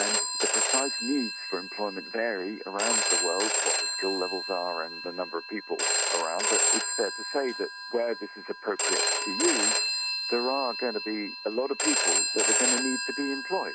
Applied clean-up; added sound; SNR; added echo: none; Telephone; -4 dB; none.